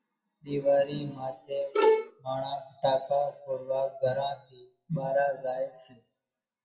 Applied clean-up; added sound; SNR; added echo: classical method WPE with log-MMSE.